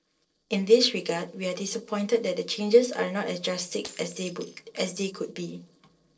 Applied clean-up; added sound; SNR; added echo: neural separator model SepFormer DNS4.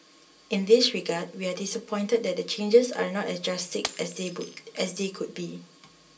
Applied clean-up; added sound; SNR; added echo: none; Shatter; 17 dB; reverberation time 0.2 s.